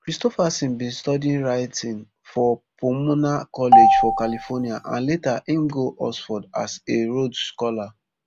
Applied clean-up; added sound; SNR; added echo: none; Marimba, xylophone; -5 dB; none.